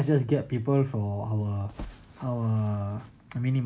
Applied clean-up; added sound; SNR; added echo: none; none; none; none.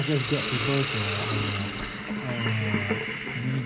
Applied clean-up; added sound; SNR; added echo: none; Hiss; 1 dB; none.